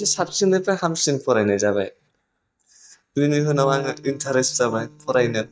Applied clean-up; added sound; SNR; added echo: neural mask model DeepFilterNet 3.